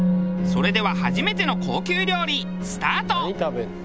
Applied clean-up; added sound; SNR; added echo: none; Musical instrument; 0 dB; none.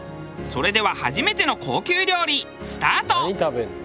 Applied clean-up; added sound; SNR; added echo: none; none; none; none.